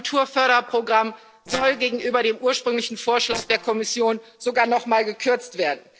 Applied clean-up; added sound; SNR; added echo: neural separator model SepFormer DNS4.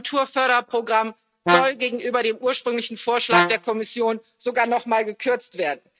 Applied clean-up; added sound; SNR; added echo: neural mask model RNNoise.